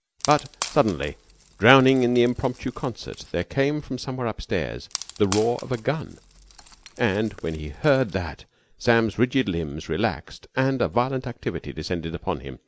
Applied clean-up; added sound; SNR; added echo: none; Wood; 16 dB; none.